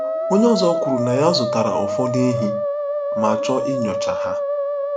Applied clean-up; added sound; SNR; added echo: none; Musical instrument; 1 dB; none.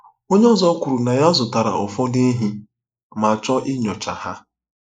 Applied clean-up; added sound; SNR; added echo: neural mask model Resemble Enhance denoiser.